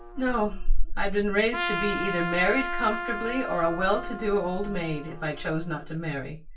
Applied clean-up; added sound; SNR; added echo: none; Trumpet; 10 dB; reverberation time 0.2 s.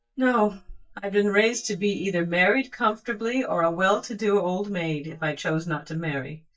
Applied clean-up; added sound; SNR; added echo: neural mask model DeepFilterNet 3.